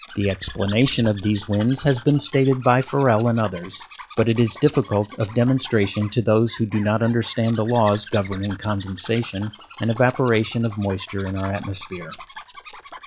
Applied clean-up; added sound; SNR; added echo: classical method log-MMSE.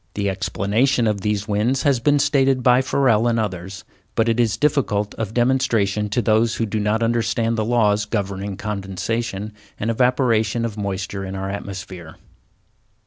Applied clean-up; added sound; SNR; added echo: none; none; none; none.